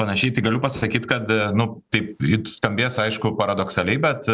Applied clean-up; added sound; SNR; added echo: none; none; none; none.